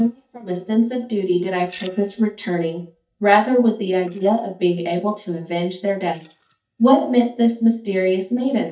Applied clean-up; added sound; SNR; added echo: neural mask model DeepFilterNet 3.